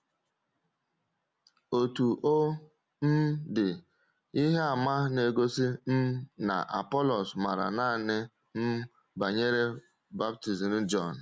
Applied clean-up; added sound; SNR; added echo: none; none; none; none.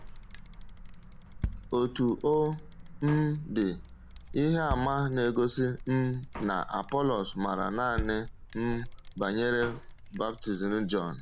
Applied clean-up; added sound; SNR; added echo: none; Drum kit + Bicycle; 10 dB; none.